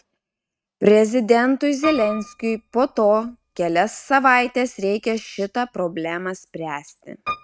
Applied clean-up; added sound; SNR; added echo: neural mask model RNNoise.